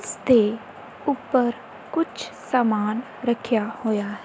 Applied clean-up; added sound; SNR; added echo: none; none; none; none.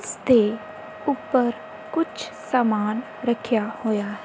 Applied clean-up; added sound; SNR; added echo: none; Wind instrument, woodwind instrument; 19 dB; none.